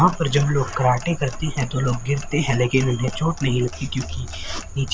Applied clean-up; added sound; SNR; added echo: none; Clock; 10 dB; none.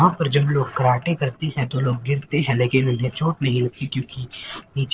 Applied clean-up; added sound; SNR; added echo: neural separator model SepFormer DNS4.